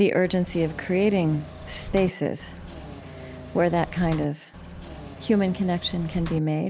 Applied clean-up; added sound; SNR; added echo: none; Engine / Mechanisms; 13 dB; none.